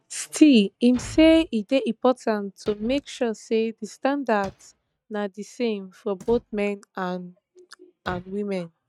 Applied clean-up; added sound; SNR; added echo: neural mask model RNNoise.